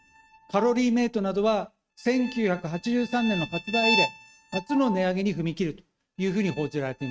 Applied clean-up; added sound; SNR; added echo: neural mask model RNNoise.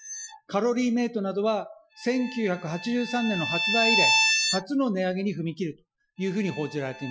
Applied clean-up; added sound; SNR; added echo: classical method Wiener filter.